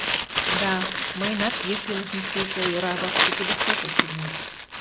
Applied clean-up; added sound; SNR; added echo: none; Crumpling, crinkling; -4 dB; none.